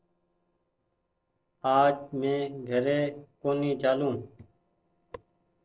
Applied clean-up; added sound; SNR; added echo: neural separator model SepFormer DNS4.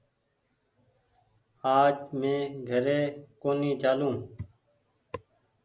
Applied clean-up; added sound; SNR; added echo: none; none; none; none.